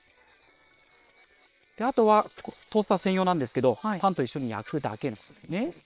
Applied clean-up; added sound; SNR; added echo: neural separator model SepFormer WHAM!.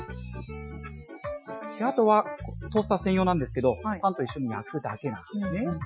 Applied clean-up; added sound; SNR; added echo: classical method Wiener filter.